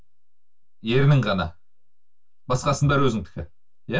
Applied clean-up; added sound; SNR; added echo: none; none; none; reverberation time 0.1 s.